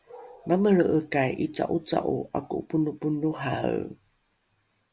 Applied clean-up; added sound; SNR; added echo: none; none; none; none.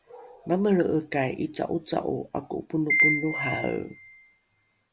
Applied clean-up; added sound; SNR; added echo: none; Piano; 0 dB; none.